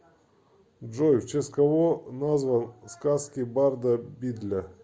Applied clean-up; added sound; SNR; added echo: none; none; none; none.